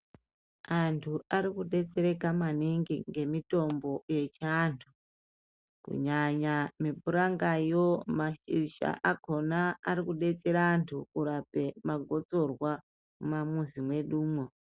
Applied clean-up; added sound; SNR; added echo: none; none; none; none.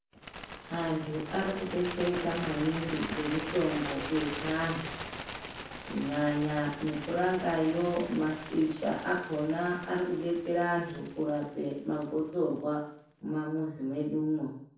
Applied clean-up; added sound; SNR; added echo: none; Bird; 11 dB; reverberation time 0.6 s.